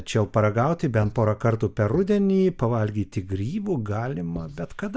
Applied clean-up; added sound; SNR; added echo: neural mask model DeepFilterNet 3.